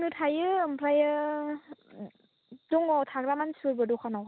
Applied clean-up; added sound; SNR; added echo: none; none; none; none.